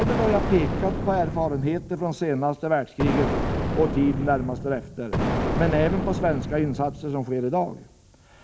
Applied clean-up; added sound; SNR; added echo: none; Explosion; 1 dB; none.